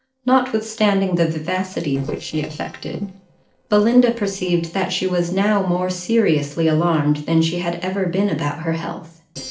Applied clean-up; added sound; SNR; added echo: neural separator model SepFormer DNS4.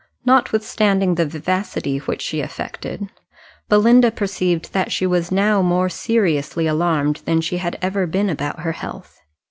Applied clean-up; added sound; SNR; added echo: none; none; none; none.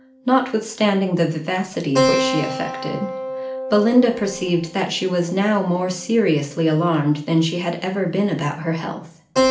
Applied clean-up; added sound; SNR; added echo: none; Keyboard (musical); 7 dB; reverberation time 0.4 s.